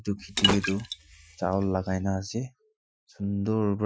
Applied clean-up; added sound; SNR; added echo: classical method Wiener filter.